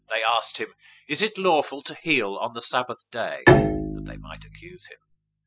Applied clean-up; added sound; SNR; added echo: classical method spectral subtraction.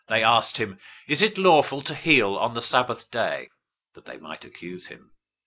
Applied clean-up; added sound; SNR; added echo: neural mask model Resemble Enhance denoiser.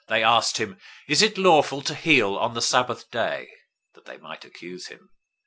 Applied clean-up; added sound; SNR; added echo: none; none; none; none.